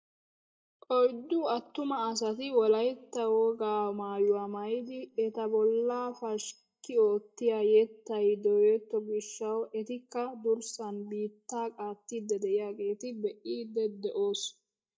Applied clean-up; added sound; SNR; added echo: neural mask model DeepFilterNet 3.